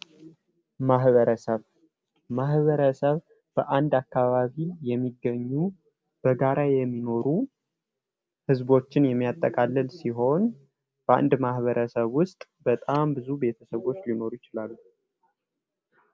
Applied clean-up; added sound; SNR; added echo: none; none; none; none.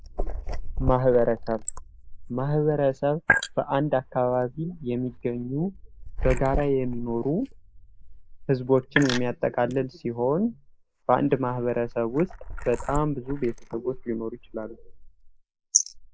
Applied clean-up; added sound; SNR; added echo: neural mask model Resemble Enhance denoiser.